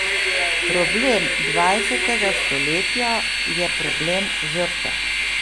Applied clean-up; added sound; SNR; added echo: none; Train; -4 dB; none.